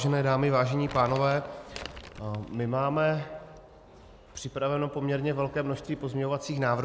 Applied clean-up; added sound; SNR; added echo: none; Crumpling, crinkling; 16 dB; none.